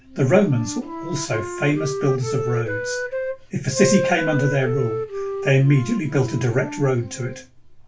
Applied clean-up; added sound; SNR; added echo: none; Wind instrument, woodwind instrument; 7 dB; reverberation time 0.2 s.